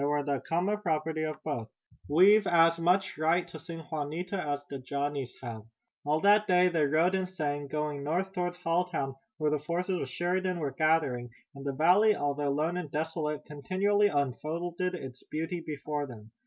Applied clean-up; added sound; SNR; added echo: none; none; none; none.